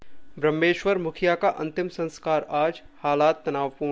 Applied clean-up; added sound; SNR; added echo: none; none; none; none.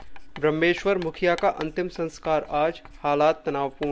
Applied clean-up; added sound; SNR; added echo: none; Writing; 19 dB; none.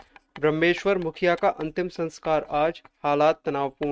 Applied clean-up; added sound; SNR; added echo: neural mask model RNNoise.